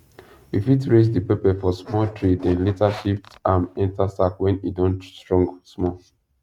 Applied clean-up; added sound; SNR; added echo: neural mask model RNNoise.